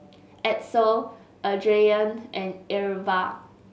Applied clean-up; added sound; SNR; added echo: none; none; none; none.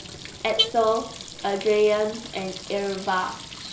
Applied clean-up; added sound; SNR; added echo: none; Alarm / Car + Sink (filling or washing) / Water tap, faucet; 8 dB; none.